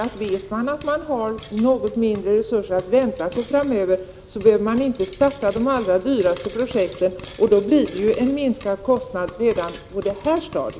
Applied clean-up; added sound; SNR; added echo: none; Frying (food); 19 dB; none.